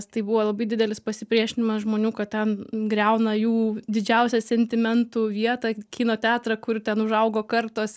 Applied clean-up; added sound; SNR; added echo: none; none; none; none.